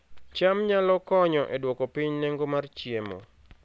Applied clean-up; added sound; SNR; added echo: none; none; none; none.